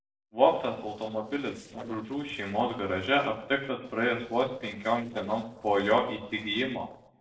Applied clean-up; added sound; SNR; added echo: neural separator model SepFormer DNS4.